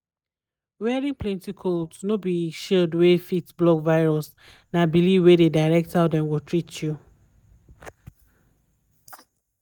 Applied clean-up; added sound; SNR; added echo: neural mask model DeepFilterNet 3.